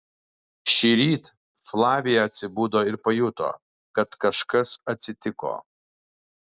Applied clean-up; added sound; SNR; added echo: none; none; none; none.